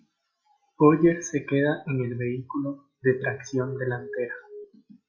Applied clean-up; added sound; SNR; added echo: classical method log-MMSE.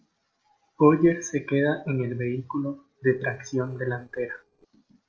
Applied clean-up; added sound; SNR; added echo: neural separator model SepFormer DNS4.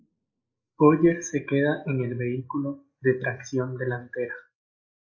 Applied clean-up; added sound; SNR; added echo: neural mask model Resemble Enhance denoiser.